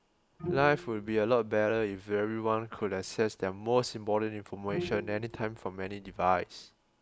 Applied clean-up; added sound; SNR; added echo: none; Bowed string instrument; 11 dB; none.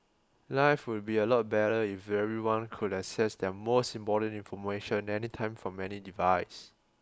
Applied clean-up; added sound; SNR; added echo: none; none; none; none.